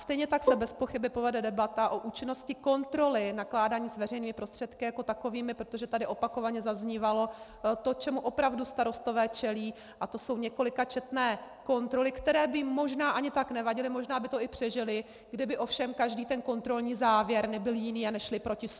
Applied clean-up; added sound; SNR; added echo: none; Bowed string instrument; 1 dB; none.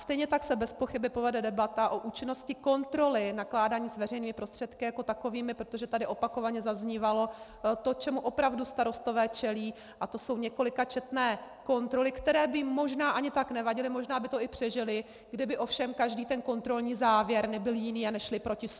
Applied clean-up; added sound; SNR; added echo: none; none; none; none.